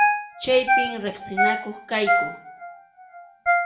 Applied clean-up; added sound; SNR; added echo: none; Ringtone; -4 dB; reverberation time 0.6 s.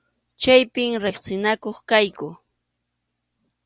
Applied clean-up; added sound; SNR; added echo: none; none; none; none.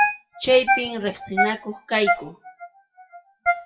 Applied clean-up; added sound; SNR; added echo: classical method WPE with log-MMSE.